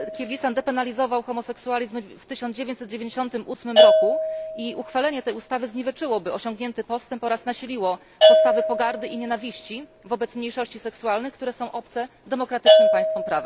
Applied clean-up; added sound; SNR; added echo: none; Bell / Percussion; -4 dB; none.